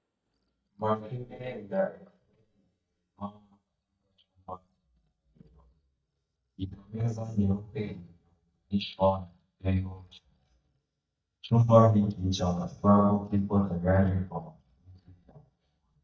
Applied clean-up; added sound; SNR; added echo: neural mask model DeepFilterNet 3.